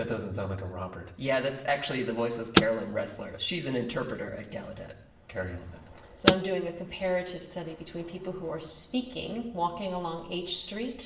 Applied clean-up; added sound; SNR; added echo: none; Car; 0 dB; reverberation time 0.8 s.